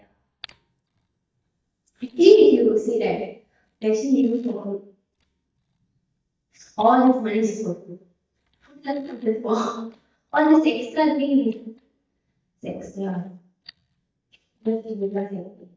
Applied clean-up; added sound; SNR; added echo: neural mask model DeepFilterNet 3.